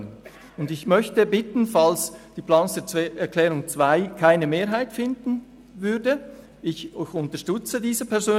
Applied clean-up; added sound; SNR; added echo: none; none; none; none.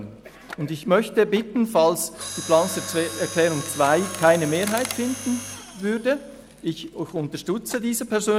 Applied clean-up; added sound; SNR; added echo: none; Mechanisms; 13 dB; none.